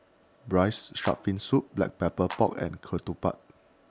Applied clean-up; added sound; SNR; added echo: none; Clapping; 14 dB; none.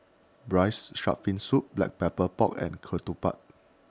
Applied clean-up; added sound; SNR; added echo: none; none; none; none.